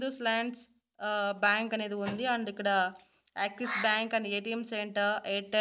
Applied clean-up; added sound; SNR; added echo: none; none; none; none.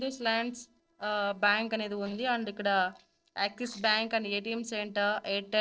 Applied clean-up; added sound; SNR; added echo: neural separator model SepFormer DNS4.